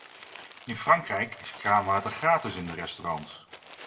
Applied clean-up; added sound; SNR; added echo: none; Crumpling, crinkling; 18 dB; reverberation time 1.0 s.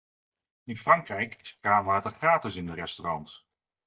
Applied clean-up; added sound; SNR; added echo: neural mask model DeepFilterNet 3.